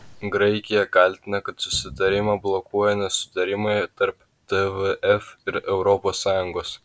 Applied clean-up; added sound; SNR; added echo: none; none; none; none.